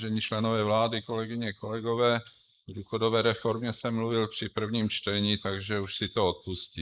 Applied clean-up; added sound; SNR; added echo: neural mask model Resemble Enhance denoiser.